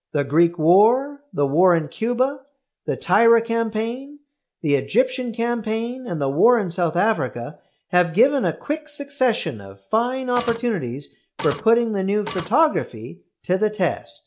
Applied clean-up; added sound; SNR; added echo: none; Printer; 10 dB; none.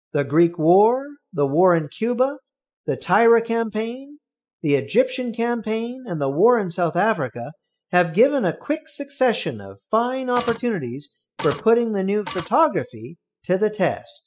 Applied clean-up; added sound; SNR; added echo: classical method spectral subtraction.